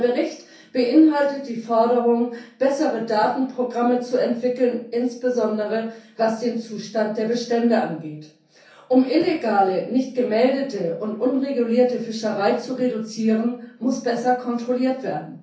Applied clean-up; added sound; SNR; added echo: none; none; none; reverberation time 0.6 s.